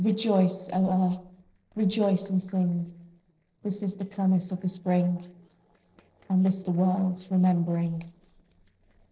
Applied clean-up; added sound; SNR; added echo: neural separator model SepFormer DNS4.